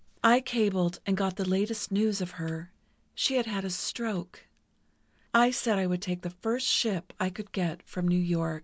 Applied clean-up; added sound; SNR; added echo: none; none; none; none.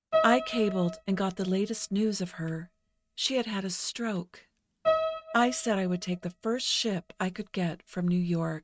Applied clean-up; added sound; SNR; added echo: neural mask model RNNoise.